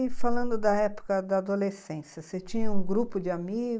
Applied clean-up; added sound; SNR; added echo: neural mask model Resemble Enhance denoiser.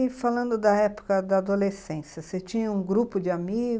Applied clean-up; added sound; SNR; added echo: none; none; none; none.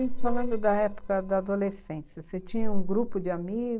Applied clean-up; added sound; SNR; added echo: neural separator model SepFormer DNS4.